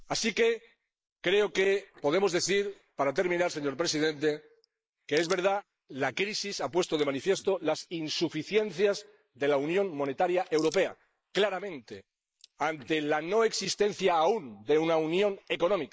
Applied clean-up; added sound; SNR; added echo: neural mask model Resemble Enhance denoiser.